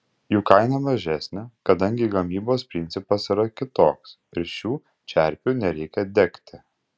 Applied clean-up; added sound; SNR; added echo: none; none; none; none.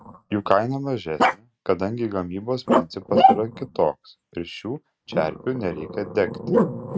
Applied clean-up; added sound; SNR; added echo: neural mask model RNNoise.